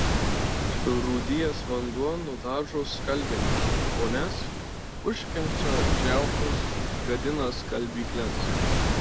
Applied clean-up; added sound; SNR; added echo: none; Waves, surf; -4 dB; none.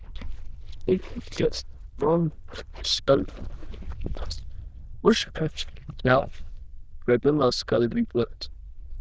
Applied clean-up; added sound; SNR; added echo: neural diffusion model UNIVERSE++.